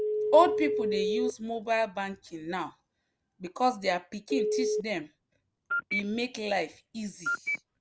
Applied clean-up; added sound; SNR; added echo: none; Telephone; 3 dB; none.